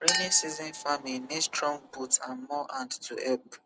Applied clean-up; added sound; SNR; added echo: none; Chink, clink; 0 dB; none.